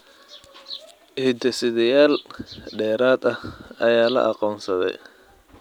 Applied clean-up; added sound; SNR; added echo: none; none; none; none.